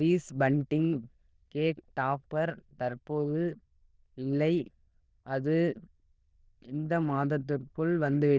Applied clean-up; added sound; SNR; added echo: neural diffusion model UNIVERSE++.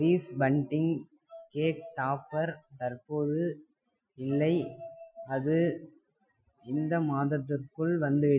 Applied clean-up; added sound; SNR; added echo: classical method Wiener filter.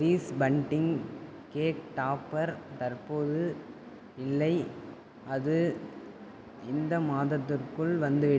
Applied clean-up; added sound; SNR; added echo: none; none; none; none.